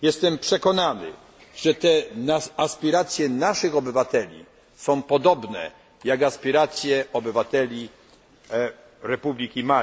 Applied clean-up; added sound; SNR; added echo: none; none; none; none.